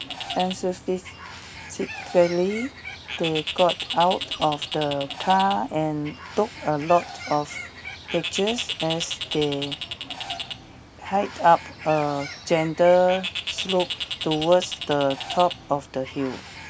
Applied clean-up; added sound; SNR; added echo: none; Bird; 10 dB; none.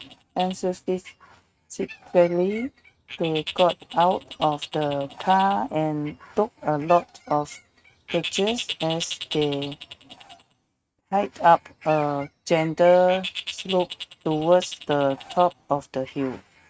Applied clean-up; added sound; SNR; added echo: neural mask model RNNoise.